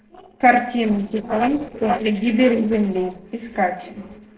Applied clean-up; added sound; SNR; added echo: neural separator model SepFormer DNS4.